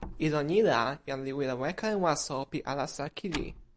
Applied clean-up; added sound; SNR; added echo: none; Slam; 17 dB; none.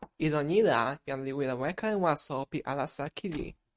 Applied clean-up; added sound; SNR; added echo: neural mask model RNNoise.